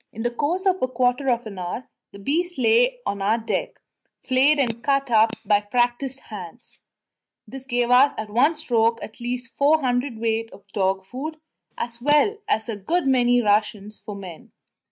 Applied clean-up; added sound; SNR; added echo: neural mask model RNNoise.